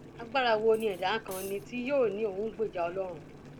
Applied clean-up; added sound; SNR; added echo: none; Cutlery, silverware + Boiling; 16 dB; none.